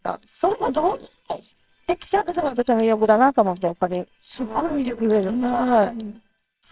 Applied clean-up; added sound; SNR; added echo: neural separator model SepFormer WHAMR!.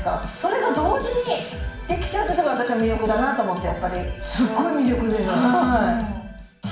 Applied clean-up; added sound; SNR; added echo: none; Brass instrument; 12 dB; reverberation time 0.7 s.